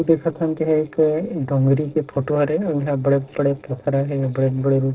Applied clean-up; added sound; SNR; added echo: neural separator model SepFormer DNS4.